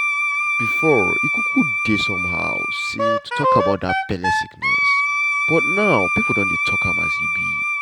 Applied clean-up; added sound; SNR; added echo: none; Wind instrument, woodwind instrument; -4 dB; none.